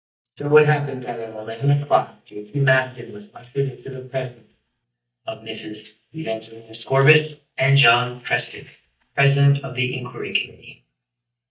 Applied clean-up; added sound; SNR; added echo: neural mask model DeepFilterNet 3.